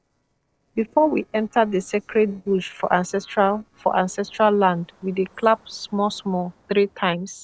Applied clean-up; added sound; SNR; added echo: neural separator model SepFormer DNS4.